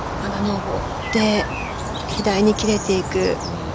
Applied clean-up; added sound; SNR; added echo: none; Bird; 14 dB; none.